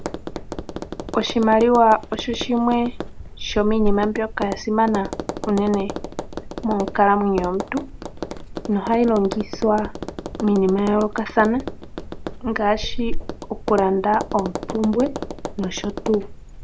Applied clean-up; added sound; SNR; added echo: none; Tap; 7 dB; none.